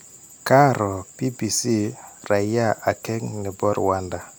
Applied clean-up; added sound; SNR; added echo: none; none; none; none.